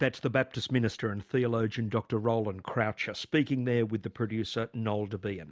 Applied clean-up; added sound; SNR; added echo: none; none; none; none.